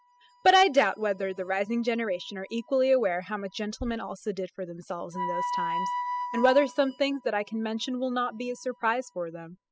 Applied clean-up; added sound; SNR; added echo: classical method spectral subtraction.